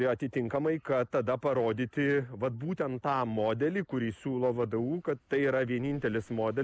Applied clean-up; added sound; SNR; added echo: none; none; none; none.